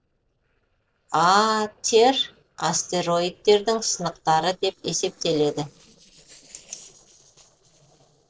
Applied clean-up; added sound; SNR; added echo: neural separator model SepFormer DNS4.